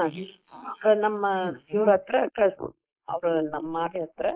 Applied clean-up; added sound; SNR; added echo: neural mask model Resemble Enhance denoiser.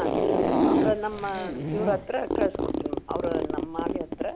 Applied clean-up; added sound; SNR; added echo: none; Zipper (clothing); -4 dB; none.